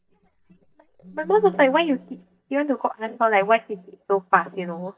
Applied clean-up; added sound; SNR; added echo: neural mask model DeepFilterNet 3.